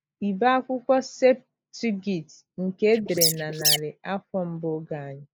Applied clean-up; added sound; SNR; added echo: neural mask model Resemble Enhance denoiser.